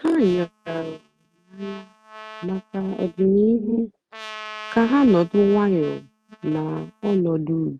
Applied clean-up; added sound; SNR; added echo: neural mask model RNNoise.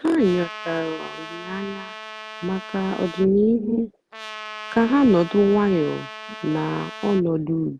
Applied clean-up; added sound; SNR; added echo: none; Trumpet; 14 dB; none.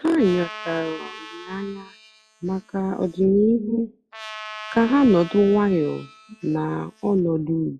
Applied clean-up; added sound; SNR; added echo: classical method log-MMSE.